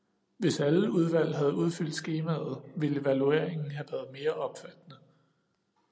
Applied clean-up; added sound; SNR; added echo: none; none; none; none.